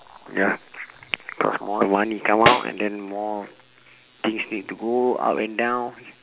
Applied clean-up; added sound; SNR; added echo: none; Tambourine; 2 dB; none.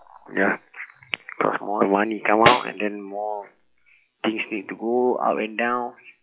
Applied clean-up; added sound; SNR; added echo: classical method log-MMSE.